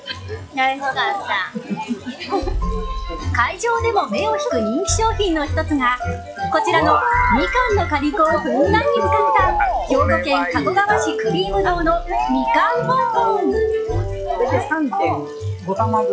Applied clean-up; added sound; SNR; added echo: classical method log-MMSE.